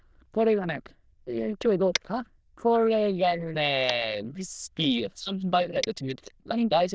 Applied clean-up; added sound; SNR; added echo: neural diffusion model UNIVERSE++.